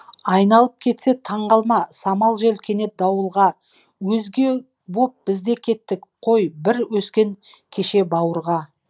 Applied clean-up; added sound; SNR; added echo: none; none; none; none.